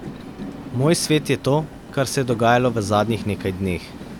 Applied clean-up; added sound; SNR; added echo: none; Train; 12 dB; none.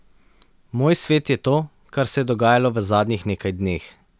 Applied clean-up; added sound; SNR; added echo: none; none; none; none.